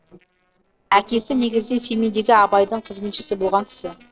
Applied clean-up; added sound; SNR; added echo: neural separator model SepFormer DNS4.